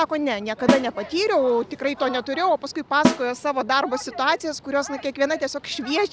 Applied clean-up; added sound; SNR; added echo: none; Snare drum; 3 dB; none.